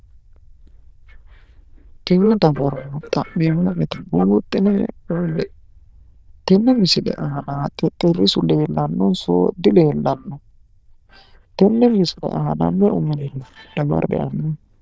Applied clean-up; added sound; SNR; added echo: neural diffusion model UNIVERSE++.